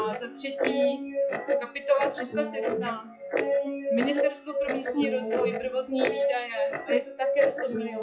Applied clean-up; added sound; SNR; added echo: classical method WPE with log-MMSE.